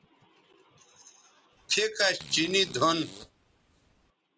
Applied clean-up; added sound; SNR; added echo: none; Fart; 17 dB; none.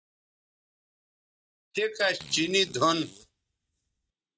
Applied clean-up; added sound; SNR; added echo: neural mask model DeepFilterNet 3.